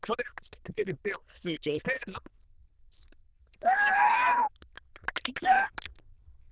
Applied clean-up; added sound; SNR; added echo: neural diffusion model UNIVERSE++.